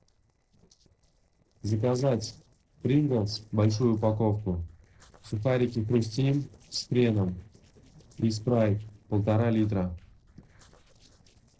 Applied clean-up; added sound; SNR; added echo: neural separator model SepFormer DNS4.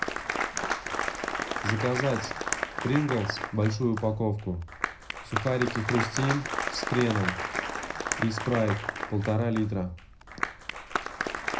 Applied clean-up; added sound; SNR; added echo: none; Applause; 3 dB; reverberation time 0.3 s.